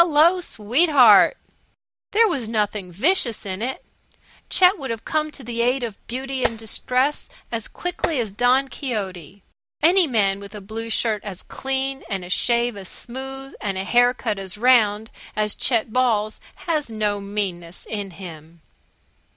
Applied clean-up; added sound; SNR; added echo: none; Tap; 7 dB; none.